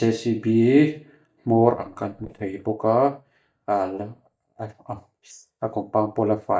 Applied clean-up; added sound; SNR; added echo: neural mask model DeepFilterNet 3.